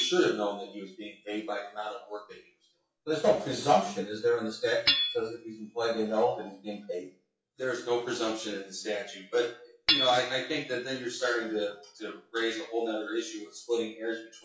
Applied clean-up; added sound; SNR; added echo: classical method WPE with log-MMSE.